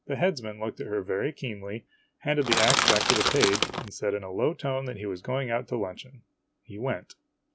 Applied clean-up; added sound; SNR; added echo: none; Crushing; -5 dB; none.